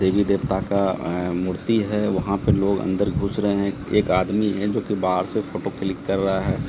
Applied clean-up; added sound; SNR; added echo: none; none; none; none.